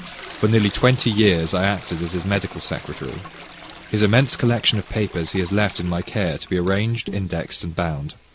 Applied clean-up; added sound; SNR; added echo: none; Toilet flush; 18 dB; none.